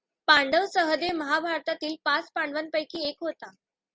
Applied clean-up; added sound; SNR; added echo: none; none; none; none.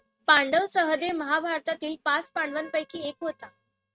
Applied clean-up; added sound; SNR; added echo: neural mask model RNNoise.